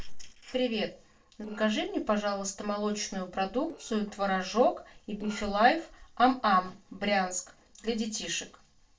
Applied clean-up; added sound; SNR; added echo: neural separator model SepFormer DNS4.